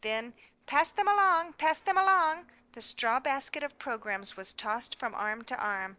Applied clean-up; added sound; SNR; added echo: neural separator model SepFormer DNS4.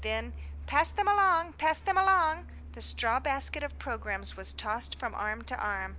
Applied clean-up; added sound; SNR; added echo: none; Truck; 13 dB; none.